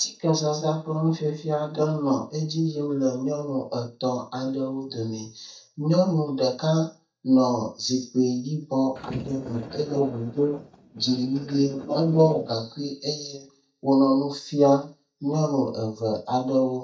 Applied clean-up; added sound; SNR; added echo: neural mask model DeepFilterNet 3.